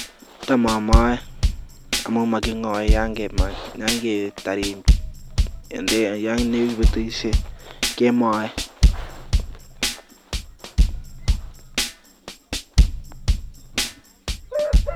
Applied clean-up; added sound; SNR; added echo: none; Tambourine / Drum / Drum kit; -3 dB; none.